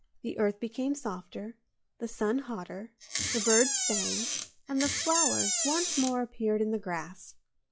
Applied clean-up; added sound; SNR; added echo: classical method log-MMSE.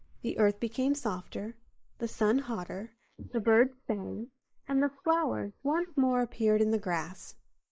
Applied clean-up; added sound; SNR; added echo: neural mask model Resemble Enhance denoiser.